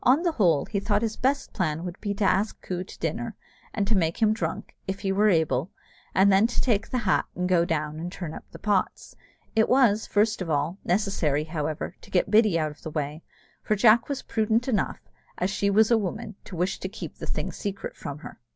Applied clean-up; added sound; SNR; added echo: none; none; none; none.